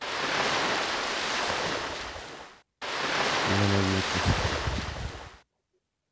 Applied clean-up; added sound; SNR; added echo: none; Ocean; -4 dB; none.